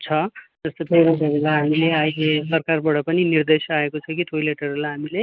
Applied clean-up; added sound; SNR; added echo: neural mask model Resemble Enhance denoiser.